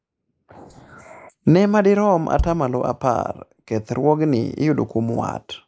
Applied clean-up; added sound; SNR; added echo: neural mask model Resemble Enhance denoiser.